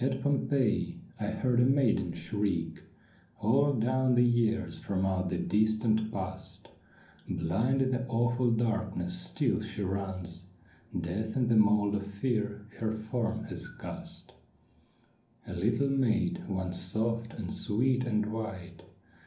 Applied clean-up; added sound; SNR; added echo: none; none; none; reverberation time 0.6 s.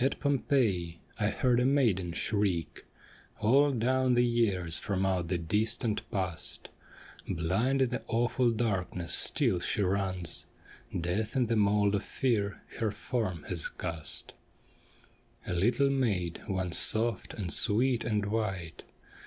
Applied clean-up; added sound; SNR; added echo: none; none; none; none.